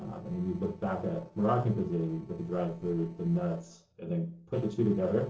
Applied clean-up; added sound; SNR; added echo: neural separator model SepFormer DNS4.